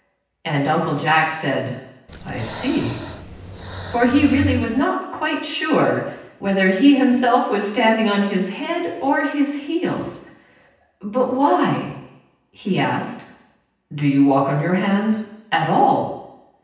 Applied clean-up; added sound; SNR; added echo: none; Breathing; 10 dB; reverberation time 0.9 s.